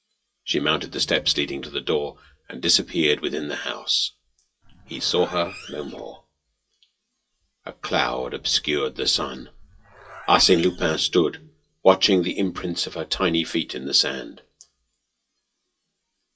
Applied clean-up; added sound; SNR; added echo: classical method WPE with log-MMSE.